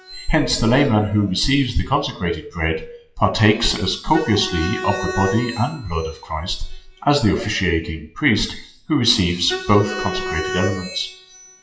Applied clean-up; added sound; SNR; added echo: classical method WPE with log-MMSE.